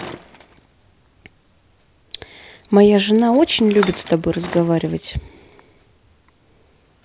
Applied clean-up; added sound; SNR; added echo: none; Bicycle; 18 dB; none.